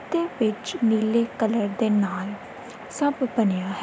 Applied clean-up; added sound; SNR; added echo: none; none; none; none.